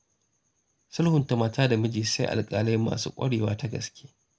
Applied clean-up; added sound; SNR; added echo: none; none; none; none.